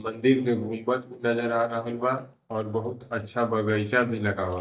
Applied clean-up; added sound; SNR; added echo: neural mask model DeepFilterNet 3.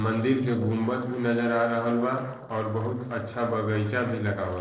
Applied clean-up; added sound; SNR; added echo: neural separator model SepFormer DNS4.